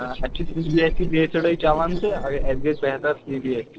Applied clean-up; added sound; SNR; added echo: neural separator model SepFormer DNS4.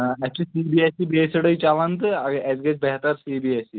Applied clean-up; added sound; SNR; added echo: none; none; none; none.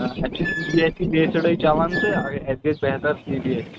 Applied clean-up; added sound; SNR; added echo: neural mask model RNNoise.